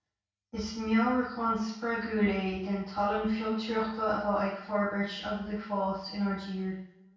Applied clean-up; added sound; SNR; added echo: none; none; none; reverberation time 0.6 s.